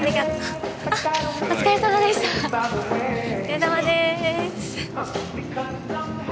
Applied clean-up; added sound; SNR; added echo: none; none; none; none.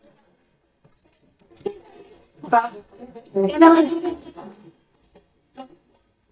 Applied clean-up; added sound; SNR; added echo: neural mask model DeepFilterNet 3.